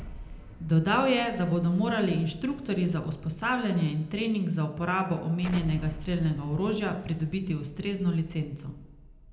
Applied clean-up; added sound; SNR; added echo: none; Explosion; 17 dB; reverberation time 0.8 s.